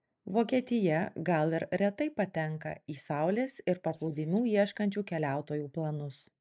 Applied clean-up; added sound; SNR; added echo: neural mask model Resemble Enhance denoiser.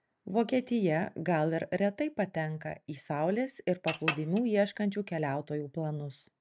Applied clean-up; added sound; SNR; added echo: none; Chink, clink; 7 dB; none.